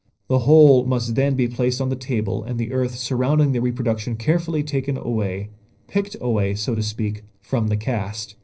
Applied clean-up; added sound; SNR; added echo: neural separator model SepFormer DNS4.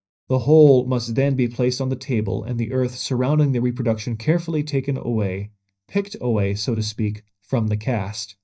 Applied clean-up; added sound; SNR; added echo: neural mask model DeepFilterNet 3.